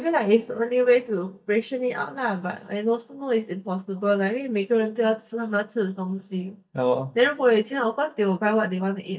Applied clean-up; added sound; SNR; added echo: neural mask model DeepFilterNet 3.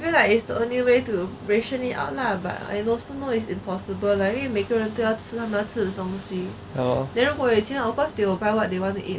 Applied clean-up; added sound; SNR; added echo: none; none; none; none.